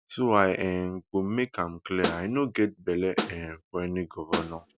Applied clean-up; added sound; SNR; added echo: none; Snare drum; 4 dB; none.